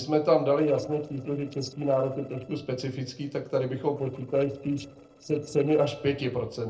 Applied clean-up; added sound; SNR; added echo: neural separator model SepFormer DNS4.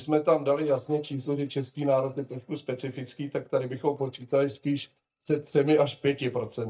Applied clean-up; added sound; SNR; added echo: neural mask model DeepFilterNet 3.